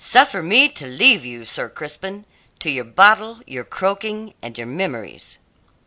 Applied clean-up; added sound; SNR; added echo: none; none; none; none.